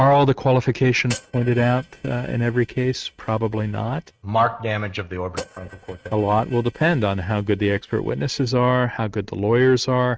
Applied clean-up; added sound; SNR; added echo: neural mask model RNNoise.